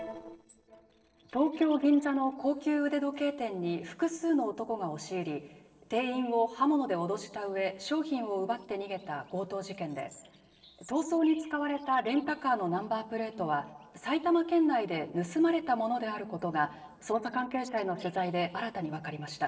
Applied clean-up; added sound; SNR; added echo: neural separator model SepFormer DNS4.